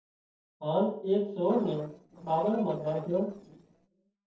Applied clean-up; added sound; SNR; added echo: neural separator model SepFormer DNS4.